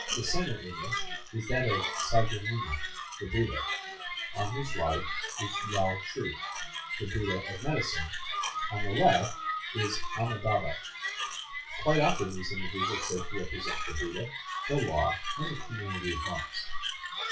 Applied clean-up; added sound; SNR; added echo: classical method WPE with log-MMSE.